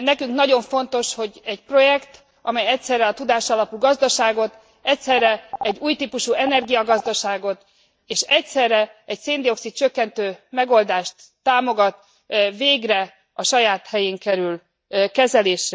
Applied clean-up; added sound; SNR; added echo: neural mask model DeepFilterNet 3.